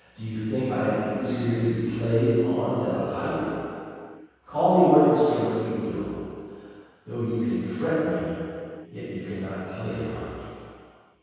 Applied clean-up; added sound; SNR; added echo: none; none; none; reverberation time 2.2 s.